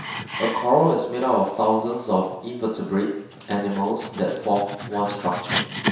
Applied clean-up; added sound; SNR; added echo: none; Domestic sounds, home sounds; 9 dB; reverberation time 0.7 s.